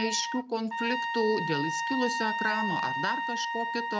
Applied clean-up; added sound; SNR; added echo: none; Trumpet; 1 dB; none.